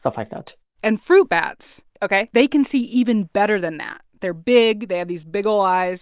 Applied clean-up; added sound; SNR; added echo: none; none; none; none.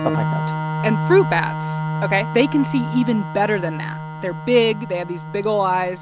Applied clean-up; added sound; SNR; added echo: none; Organ; 4 dB; none.